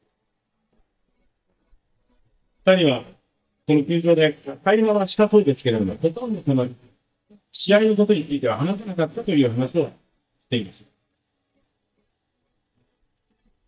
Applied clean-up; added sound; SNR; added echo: neural mask model DeepFilterNet 3.